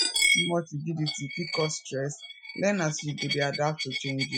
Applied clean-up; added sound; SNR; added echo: classical method Wiener filter.